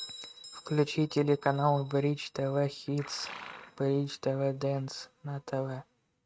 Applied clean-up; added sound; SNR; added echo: neural mask model RNNoise.